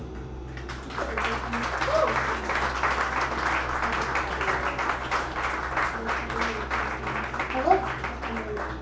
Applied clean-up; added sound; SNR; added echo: none; Applause; -4 dB; reverberation time 0.7 s.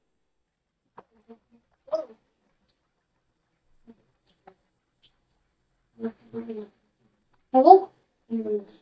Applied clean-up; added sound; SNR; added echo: neural mask model DeepFilterNet 3.